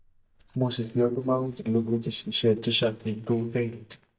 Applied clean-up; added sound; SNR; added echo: neural mask model DeepFilterNet 3.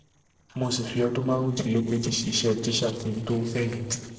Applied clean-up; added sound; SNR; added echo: neural separator model SepFormer DNS4.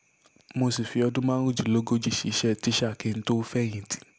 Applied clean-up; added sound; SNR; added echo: none; none; none; none.